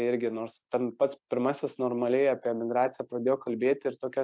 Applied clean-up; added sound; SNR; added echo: none; none; none; none.